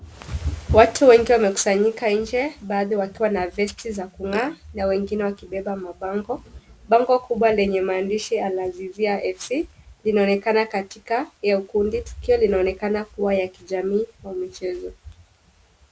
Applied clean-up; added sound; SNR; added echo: none; Burping, eructation; 16 dB; none.